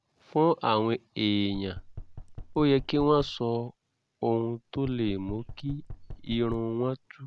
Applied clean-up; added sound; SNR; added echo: none; Knock; 14 dB; none.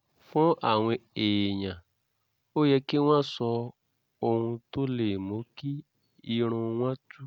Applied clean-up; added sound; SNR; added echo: none; none; none; none.